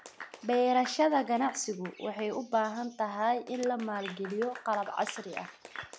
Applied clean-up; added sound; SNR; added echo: none; Applause / Clapping; 16 dB; none.